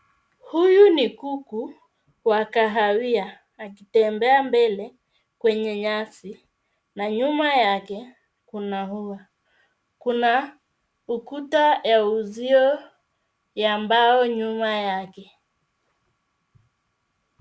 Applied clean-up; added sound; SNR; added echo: none; none; none; none.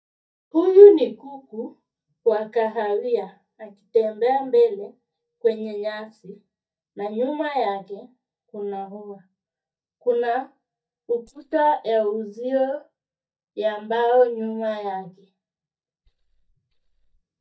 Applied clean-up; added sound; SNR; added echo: neural mask model DeepFilterNet 3.